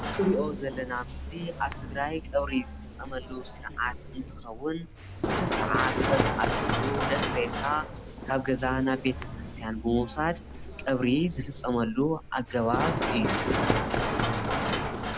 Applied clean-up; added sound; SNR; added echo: none; Run; 1 dB; none.